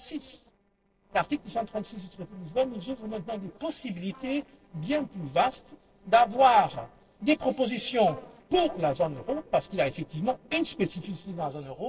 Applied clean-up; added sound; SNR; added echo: neural separator model SepFormer DNS4.